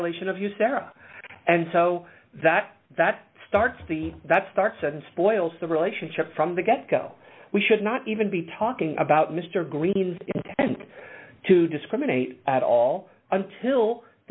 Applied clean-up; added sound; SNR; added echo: none; none; none; none.